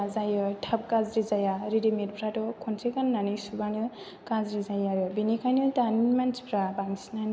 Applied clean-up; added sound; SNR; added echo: none; none; none; none.